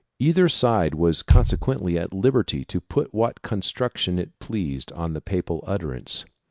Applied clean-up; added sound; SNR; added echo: none; Bass drum; 0 dB; none.